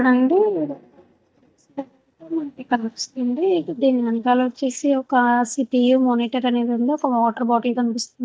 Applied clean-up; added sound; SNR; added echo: neural mask model DeepFilterNet 3.